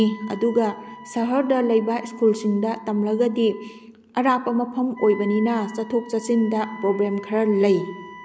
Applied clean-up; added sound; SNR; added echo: none; Wind instrument, woodwind instrument; 20 dB; none.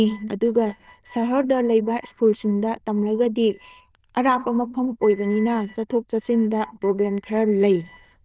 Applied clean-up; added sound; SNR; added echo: neural diffusion model UNIVERSE++.